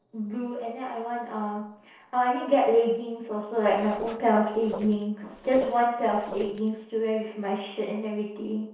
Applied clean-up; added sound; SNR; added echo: neural separator model SepFormer DNS4.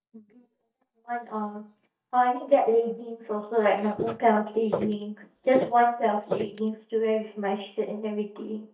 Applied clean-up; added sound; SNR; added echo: neural mask model DeepFilterNet 3.